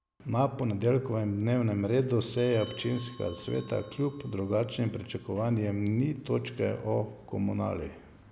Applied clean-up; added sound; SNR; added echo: none; Bell; 19 dB; none.